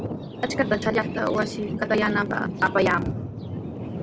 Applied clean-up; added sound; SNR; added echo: none; Thunder; 5 dB; none.